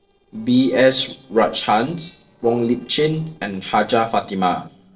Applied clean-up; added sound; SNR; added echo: neural separator model SepFormer DNS4.